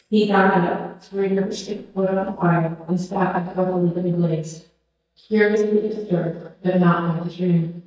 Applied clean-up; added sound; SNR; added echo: neural mask model DeepFilterNet 3.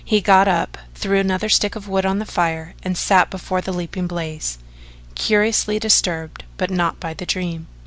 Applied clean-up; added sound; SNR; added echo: none; none; none; none.